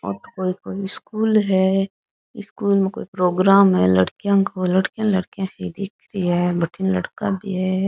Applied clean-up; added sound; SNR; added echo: none; none; none; none.